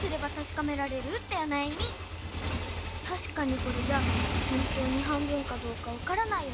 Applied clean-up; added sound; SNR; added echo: none; Motorcycle / Engine; 1 dB; none.